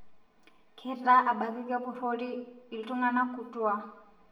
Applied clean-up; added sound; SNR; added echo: none; none; none; reverberation time 0.7 s.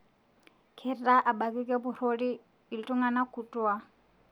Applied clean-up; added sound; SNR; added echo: none; none; none; none.